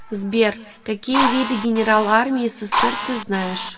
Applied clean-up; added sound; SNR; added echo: none; Drill; 3 dB; reverberation time 1.7 s.